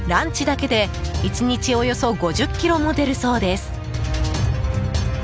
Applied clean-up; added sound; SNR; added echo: none; none; none; none.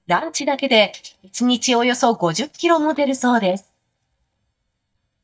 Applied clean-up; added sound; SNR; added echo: neural mask model DeepFilterNet 3.